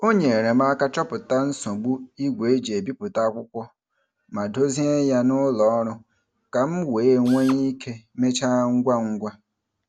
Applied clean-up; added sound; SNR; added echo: none; Drill; 17 dB; none.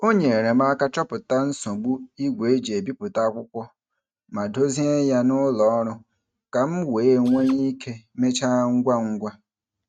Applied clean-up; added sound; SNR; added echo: neural mask model RNNoise.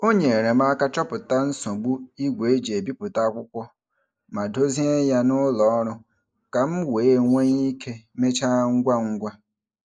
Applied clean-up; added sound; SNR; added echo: neural mask model Resemble Enhance denoiser.